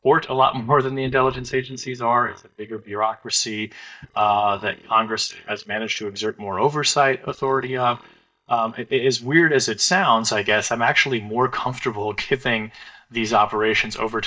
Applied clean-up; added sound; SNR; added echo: neural mask model DeepFilterNet 3.